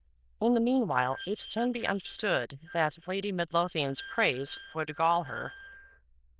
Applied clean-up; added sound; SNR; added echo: neural diffusion model UNIVERSE++.